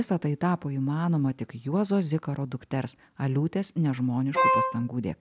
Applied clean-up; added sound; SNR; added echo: none; Wind instrument, woodwind instrument; -3 dB; none.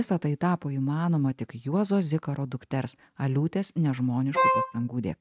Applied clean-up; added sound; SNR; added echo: neural mask model RNNoise.